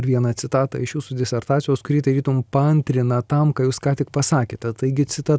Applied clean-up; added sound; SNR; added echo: none; none; none; none.